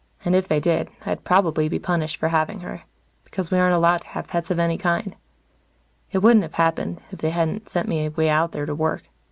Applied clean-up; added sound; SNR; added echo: none; none; none; none.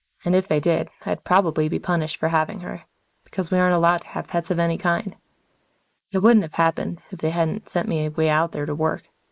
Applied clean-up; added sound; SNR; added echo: neural mask model Resemble Enhance denoiser.